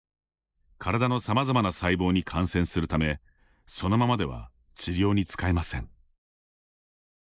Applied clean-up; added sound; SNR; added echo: neural mask model Resemble Enhance denoiser.